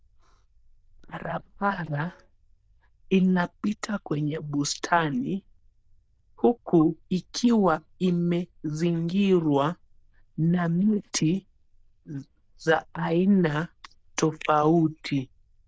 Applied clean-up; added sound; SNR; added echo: neural diffusion model UNIVERSE++.